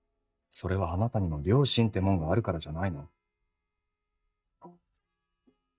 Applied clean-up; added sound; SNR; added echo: neural mask model DeepFilterNet 3.